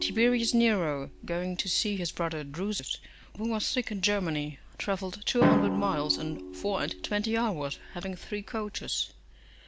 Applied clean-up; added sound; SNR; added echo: none; Drum; 6 dB; none.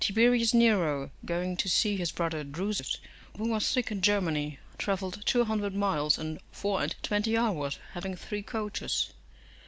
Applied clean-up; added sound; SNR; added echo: none; none; none; none.